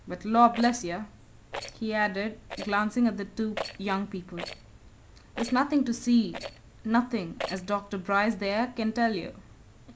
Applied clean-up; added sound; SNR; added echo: none; Rattle; 14 dB; none.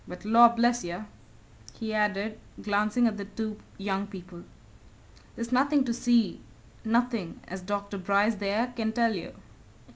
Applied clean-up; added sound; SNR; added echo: none; none; none; none.